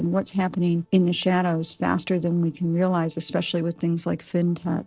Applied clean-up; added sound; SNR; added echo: neural separator model SepFormer DNS4.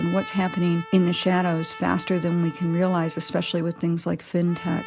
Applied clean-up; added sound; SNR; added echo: none; Trumpet; 17 dB; none.